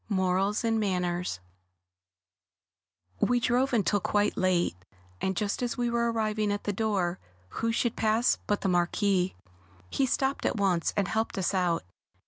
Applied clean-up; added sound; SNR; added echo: none; none; none; none.